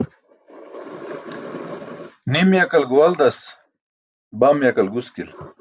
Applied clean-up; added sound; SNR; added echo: none; none; none; none.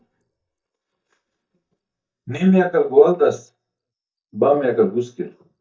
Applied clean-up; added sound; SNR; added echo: neural mask model DeepFilterNet 3.